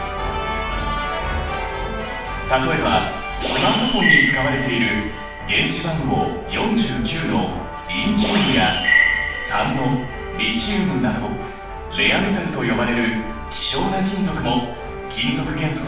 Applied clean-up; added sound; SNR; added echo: none; none; none; reverberation time 0.7 s.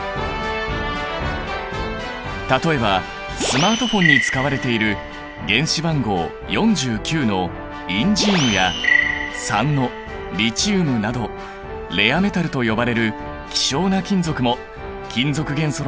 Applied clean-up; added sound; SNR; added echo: none; none; none; none.